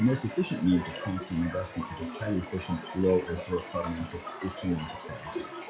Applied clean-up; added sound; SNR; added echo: classical method log-MMSE.